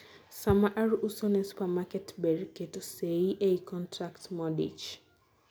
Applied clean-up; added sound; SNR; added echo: none; none; none; none.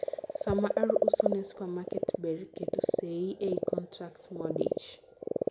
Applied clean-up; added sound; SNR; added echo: none; Frog; -3 dB; none.